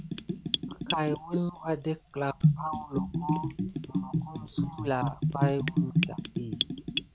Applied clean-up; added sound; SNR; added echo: none; Bathtub (filling or washing) / Gurgling; -4 dB; none.